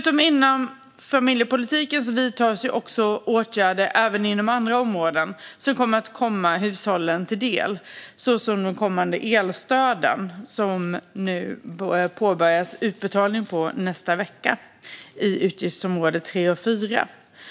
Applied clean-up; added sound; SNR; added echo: none; none; none; none.